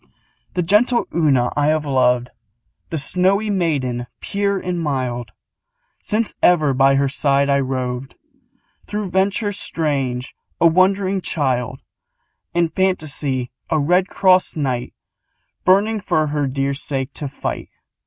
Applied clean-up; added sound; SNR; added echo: none; none; none; none.